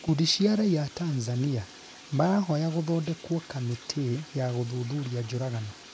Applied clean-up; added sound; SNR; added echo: none; Bathtub (filling or washing); 20 dB; none.